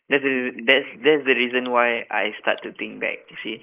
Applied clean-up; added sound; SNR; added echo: neural mask model Resemble Enhance denoiser.